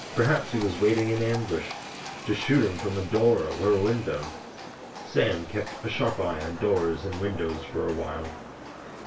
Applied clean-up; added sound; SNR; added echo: none; Livestock, farm animals, working animals; 12 dB; reverberation time 0.1 s.